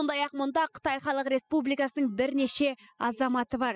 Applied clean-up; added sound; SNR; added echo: classical method spectral subtraction.